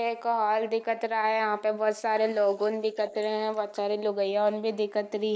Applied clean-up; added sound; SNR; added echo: neural mask model Resemble Enhance denoiser.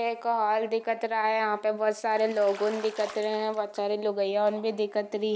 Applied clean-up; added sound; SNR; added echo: none; Bathtub (filling or washing); 19 dB; none.